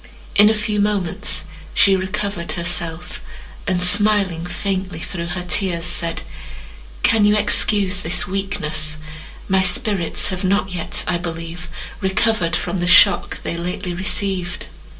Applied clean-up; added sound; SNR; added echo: none; none; none; reverberation time 0.2 s.